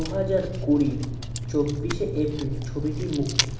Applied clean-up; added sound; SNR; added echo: none; Chewing, mastication; 4 dB; reverberation time 0.8 s.